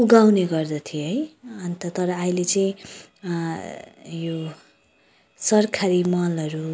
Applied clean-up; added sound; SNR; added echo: none; none; none; none.